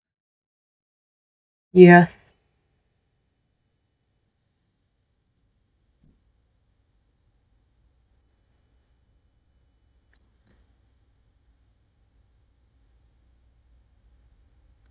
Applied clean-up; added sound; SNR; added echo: neural mask model DeepFilterNet 3.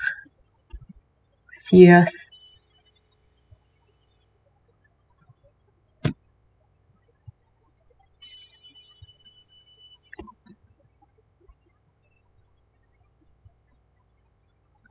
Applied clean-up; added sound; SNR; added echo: classical method spectral subtraction.